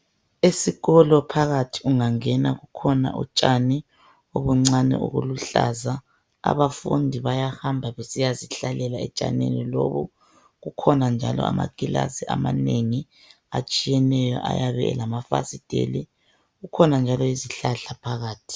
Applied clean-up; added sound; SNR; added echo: none; none; none; none.